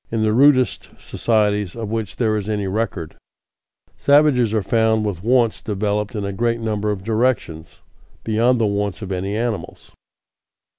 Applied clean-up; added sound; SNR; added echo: none; none; none; none.